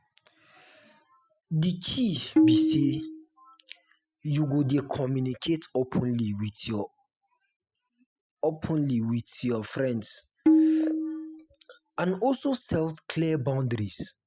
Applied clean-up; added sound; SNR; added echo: classical method spectral subtraction.